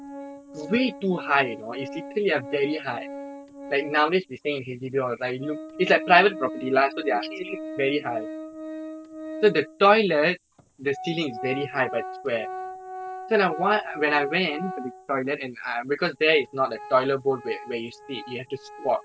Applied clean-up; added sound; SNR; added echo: none; Organ; 13 dB; none.